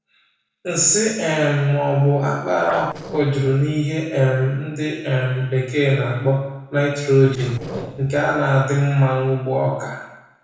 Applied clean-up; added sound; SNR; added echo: neural separator model SepFormer DNS4.